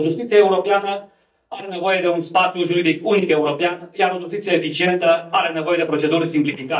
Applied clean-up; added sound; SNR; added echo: neural mask model DeepFilterNet 3.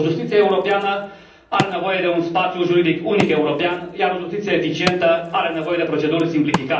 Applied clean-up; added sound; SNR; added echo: none; Wood; 12 dB; reverberation time 0.6 s.